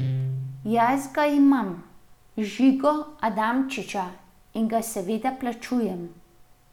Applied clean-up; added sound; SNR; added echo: none; Guitar; 12 dB; none.